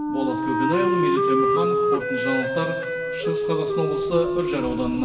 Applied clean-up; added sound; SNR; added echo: none; Wind instrument, woodwind instrument; -3 dB; reverberation time 2.0 s.